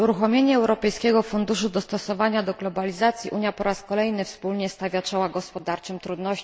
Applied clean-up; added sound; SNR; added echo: none; none; none; none.